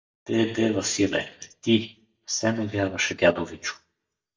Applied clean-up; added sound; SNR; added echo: neural mask model DeepFilterNet 3.